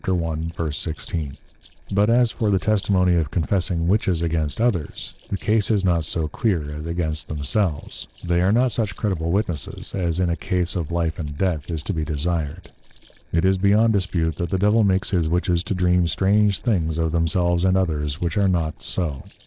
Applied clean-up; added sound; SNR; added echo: neural separator model SepFormer DNS4.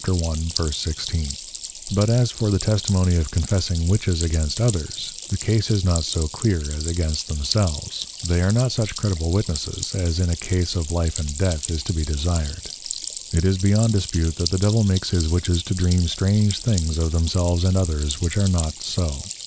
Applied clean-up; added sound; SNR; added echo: none; Stream; 11 dB; none.